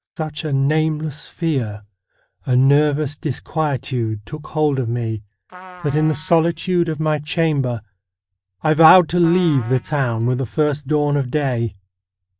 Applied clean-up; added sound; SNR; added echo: neural mask model DeepFilterNet 3.